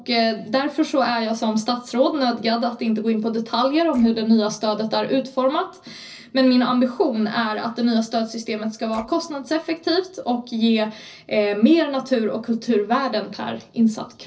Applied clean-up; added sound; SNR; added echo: neural separator model SepFormer DNS4.